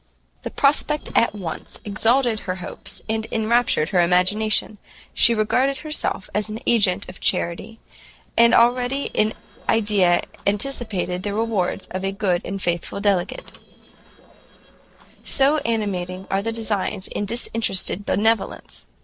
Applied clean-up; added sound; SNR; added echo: neural separator model SepFormer DNS4.